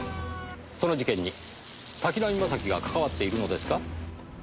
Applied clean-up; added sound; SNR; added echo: none; Rain; 13 dB; none.